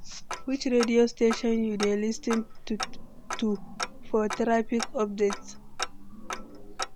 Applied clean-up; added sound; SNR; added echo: none; Tick-tock; 8 dB; none.